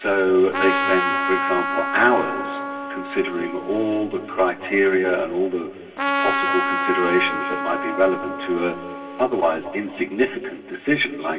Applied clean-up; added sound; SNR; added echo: none; Trumpet; 4 dB; reverberation time 2.4 s.